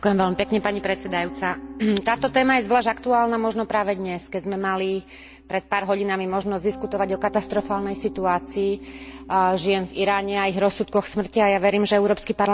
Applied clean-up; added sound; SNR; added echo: none; Piano; 17 dB; none.